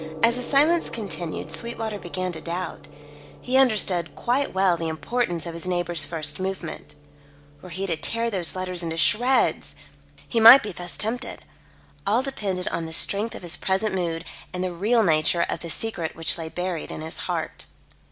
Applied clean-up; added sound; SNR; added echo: none; Gong; 19 dB; none.